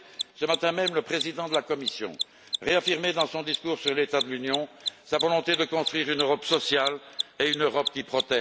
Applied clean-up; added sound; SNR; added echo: none; Mechanisms; 8 dB; none.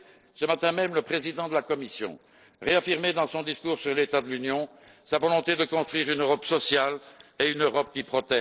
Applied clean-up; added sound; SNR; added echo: neural separator model SepFormer DNS4.